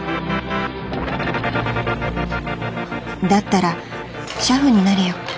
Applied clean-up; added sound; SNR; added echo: none; none; none; none.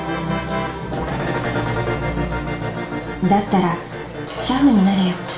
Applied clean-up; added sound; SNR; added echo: none; none; none; reverberation time 0.4 s.